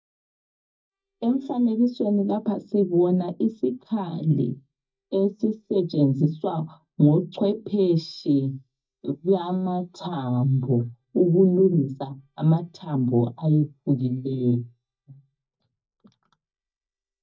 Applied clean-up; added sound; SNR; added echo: neural mask model DeepFilterNet 3.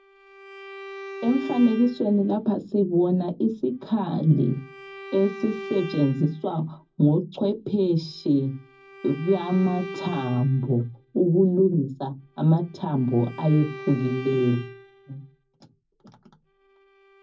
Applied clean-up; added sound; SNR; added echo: none; Bowed string instrument; 16 dB; reverberation time 0.4 s.